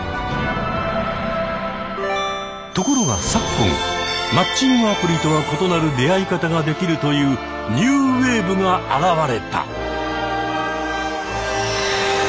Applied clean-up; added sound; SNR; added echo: none; none; none; none.